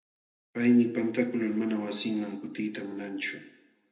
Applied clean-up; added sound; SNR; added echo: none; none; none; reverberation time 0.8 s.